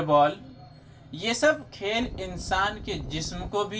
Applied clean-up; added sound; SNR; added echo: none; Wind; 11 dB; reverberation time 0.2 s.